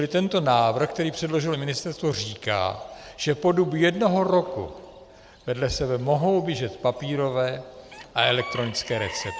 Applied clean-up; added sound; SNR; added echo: none; Bird / Chicken, rooster; 19 dB; none.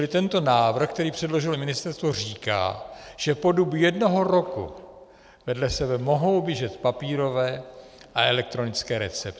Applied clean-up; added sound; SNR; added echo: none; none; none; none.